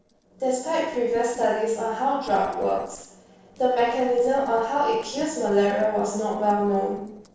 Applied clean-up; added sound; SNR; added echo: neural separator model SepFormer DNS4.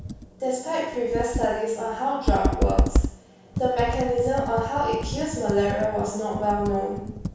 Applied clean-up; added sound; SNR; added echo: none; Computer keyboard; 3 dB; reverberation time 0.7 s.